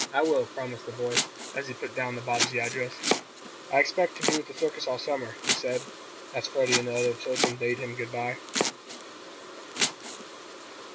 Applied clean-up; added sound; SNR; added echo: none; Domestic sounds, home sounds; 2 dB; none.